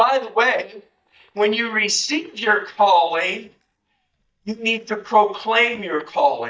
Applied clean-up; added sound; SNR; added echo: neural mask model DeepFilterNet 3.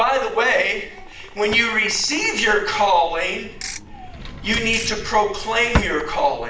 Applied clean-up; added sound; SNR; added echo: none; Drawer open or close + Ratchet, pawl / Percussion; 10 dB; none.